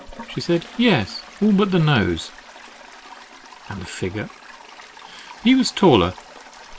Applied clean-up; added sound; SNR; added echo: none; Toilet flush; 19 dB; none.